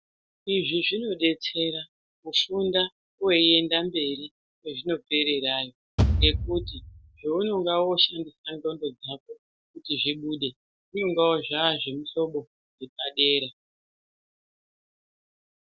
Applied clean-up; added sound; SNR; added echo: none; Bass drum / Thump, thud; -2 dB; none.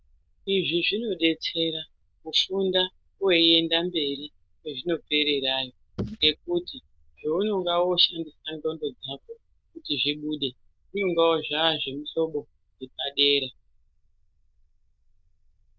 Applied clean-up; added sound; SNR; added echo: neural diffusion model UNIVERSE++.